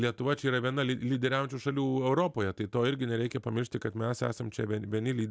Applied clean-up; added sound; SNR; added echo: none; none; none; none.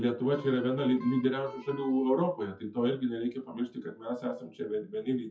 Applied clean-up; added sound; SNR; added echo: classical method WPE with log-MMSE.